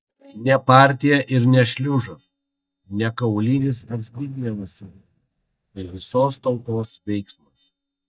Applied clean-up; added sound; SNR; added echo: neural mask model DeepFilterNet 3.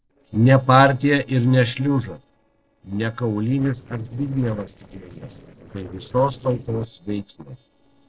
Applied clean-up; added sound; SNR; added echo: neural separator model SepFormer DNS4.